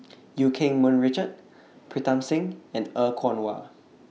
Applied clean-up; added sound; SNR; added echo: none; none; none; none.